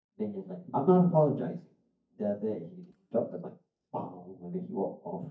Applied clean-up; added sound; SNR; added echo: neural mask model DeepFilterNet 3.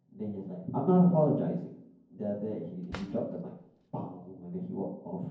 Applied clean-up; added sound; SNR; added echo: none; Drawer open or close; 17 dB; reverberation time 0.9 s.